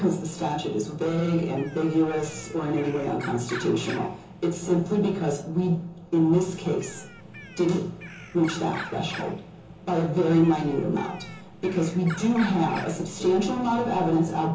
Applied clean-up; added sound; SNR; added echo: none; Bird; 17 dB; reverberation time 0.6 s.